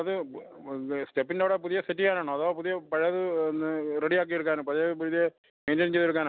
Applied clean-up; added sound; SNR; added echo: none; none; none; none.